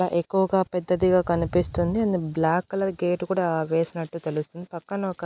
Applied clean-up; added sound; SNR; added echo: none; none; none; none.